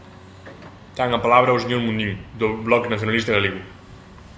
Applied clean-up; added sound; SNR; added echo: none; Truck; 20 dB; none.